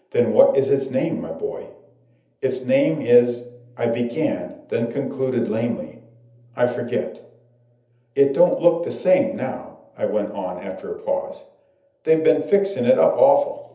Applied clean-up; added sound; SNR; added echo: none; none; none; reverberation time 0.7 s.